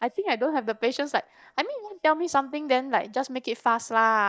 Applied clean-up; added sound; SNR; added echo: neural mask model DeepFilterNet 3.